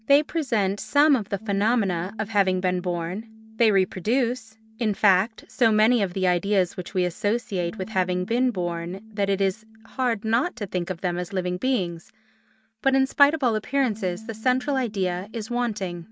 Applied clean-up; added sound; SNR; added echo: neural mask model RNNoise.